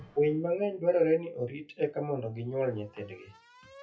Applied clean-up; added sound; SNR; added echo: classical method WPE with log-MMSE.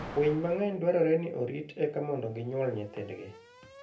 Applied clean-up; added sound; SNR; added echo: none; Alarm; 18 dB; reverberation time 0.3 s.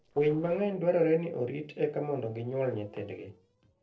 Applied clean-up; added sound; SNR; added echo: neural separator model SepFormer DNS4.